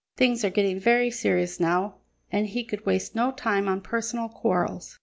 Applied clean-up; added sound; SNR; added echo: none; none; none; none.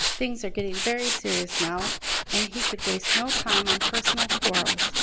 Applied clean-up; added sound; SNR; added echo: none; Tools; -5 dB; none.